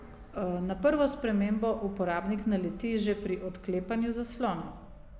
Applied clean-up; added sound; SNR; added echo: none; Insect + Drum; 17 dB; none.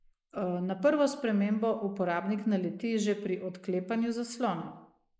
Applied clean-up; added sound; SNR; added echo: neural mask model Resemble Enhance denoiser.